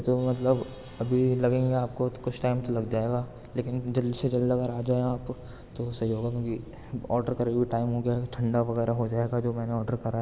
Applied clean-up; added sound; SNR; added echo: none; none; none; none.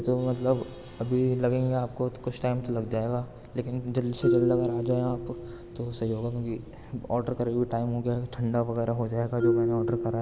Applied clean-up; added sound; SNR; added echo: none; Marimba, xylophone; 5 dB; none.